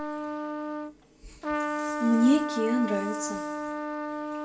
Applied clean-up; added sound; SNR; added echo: none; Trumpet; 3 dB; reverberation time 0.2 s.